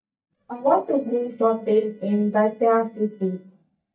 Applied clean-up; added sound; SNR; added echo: neural mask model DeepFilterNet 3.